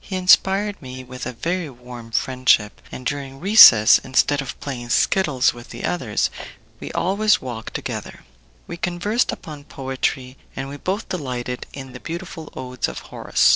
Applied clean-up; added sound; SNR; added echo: neural separator model SepFormer DNS4.